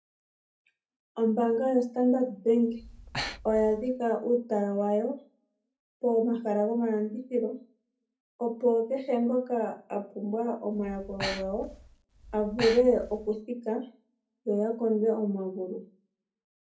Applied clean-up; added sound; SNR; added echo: none; Breathing; 11 dB; reverberation time 0.3 s.